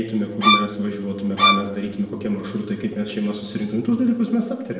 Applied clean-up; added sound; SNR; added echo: none; Bowed string instrument; -4 dB; reverberation time 1.0 s.